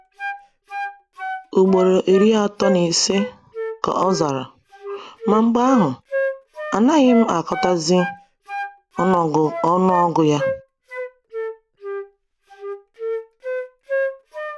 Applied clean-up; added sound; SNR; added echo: none; Wind instrument, woodwind instrument; 9 dB; none.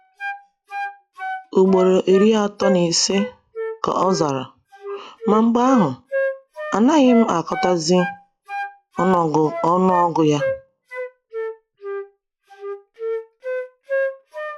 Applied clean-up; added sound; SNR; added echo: classical method log-MMSE.